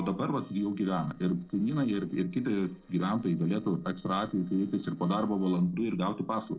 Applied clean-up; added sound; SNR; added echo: neural separator model SepFormer DNS4.